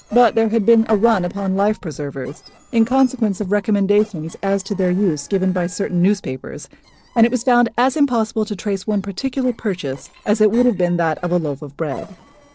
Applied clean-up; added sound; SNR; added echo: neural separator model SepFormer DNS4.